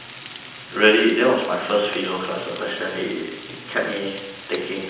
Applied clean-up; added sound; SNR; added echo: none; Frying (food); 16 dB; reverberation time 0.9 s.